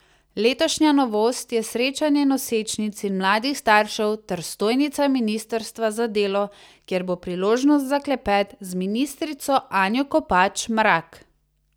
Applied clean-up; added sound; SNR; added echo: none; none; none; none.